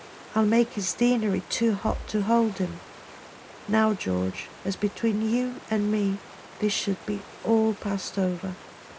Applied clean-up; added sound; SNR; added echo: none; Water; 18 dB; reverberation time 0.3 s.